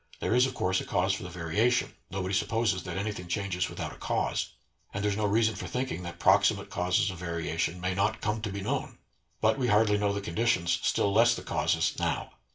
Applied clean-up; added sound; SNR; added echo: none; none; none; reverberation time 0.3 s.